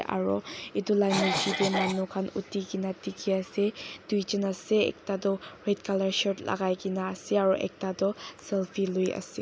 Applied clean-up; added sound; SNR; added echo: none; Cough; 1 dB; none.